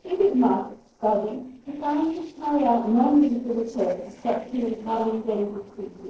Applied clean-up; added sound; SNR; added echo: neural separator model SepFormer DNS4.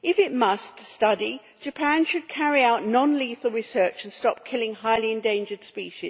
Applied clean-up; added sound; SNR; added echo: none; none; none; none.